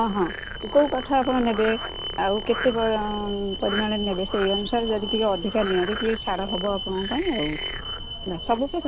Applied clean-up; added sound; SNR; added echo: none; Alarm + Frog; 7 dB; none.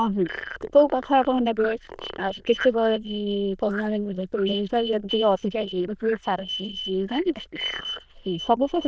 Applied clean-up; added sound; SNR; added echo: neural diffusion model UNIVERSE++.